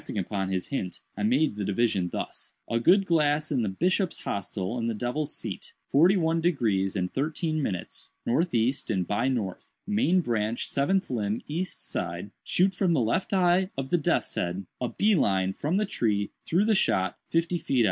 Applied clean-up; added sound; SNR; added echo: none; none; none; none.